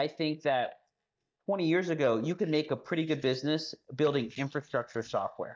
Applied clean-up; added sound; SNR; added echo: neural mask model DeepFilterNet 3.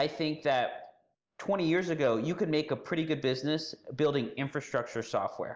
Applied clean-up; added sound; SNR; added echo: none; none; none; none.